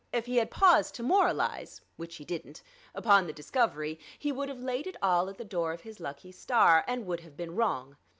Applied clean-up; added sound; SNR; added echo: none; none; none; none.